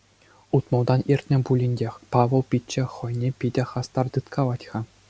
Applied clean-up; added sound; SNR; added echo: none; none; none; none.